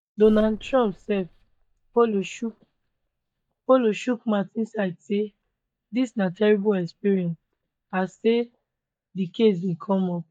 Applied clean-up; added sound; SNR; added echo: neural mask model DeepFilterNet 3.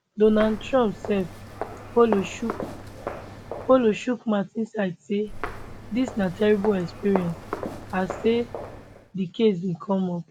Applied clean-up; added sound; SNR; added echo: none; Walk, footsteps; 10 dB; none.